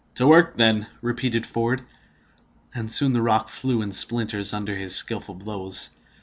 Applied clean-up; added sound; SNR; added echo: none; none; none; none.